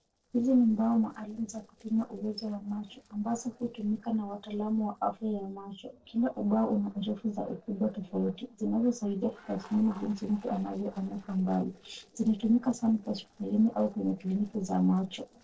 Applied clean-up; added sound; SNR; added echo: neural separator model SepFormer DNS4.